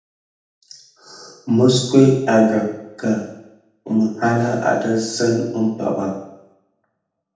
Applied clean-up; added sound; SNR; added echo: none; none; none; reverberation time 0.8 s.